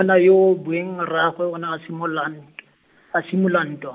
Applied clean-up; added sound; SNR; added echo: none; none; none; none.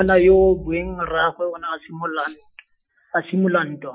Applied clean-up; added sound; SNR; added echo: classical method Wiener filter.